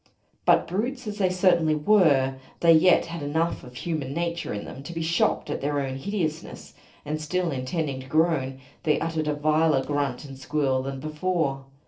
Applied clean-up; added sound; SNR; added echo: neural separator model SepFormer DNS4.